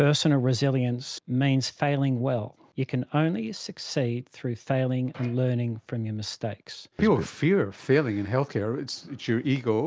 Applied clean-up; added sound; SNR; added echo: none; none; none; none.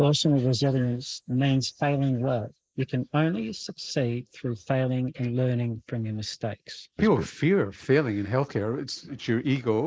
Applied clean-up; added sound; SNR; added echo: neural mask model Resemble Enhance denoiser.